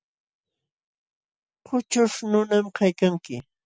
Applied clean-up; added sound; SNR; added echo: none; none; none; none.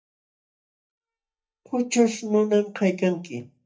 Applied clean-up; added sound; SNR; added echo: neural mask model DeepFilterNet 3.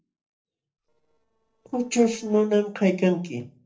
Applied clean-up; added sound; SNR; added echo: neural separator model SepFormer DNS4.